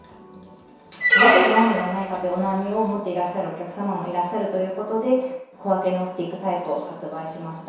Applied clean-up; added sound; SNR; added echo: none; Squeak; -4 dB; reverberation time 0.7 s.